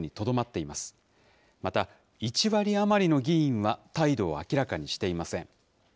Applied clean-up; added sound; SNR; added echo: none; none; none; none.